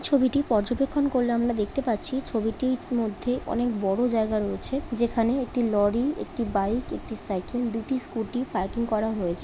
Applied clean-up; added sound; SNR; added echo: none; none; none; none.